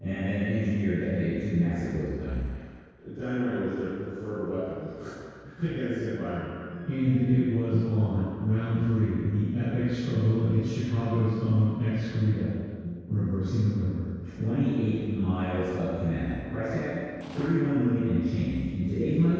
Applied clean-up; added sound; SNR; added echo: neural separator model SepFormer DNS4.